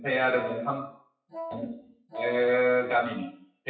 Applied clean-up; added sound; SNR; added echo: classical method WPE with log-MMSE.